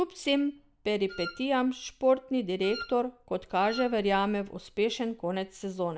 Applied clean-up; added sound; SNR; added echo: none; Wind instrument, woodwind instrument; 13 dB; none.